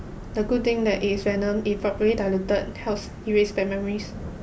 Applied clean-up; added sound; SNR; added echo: none; Thunder / Rain; 17 dB; none.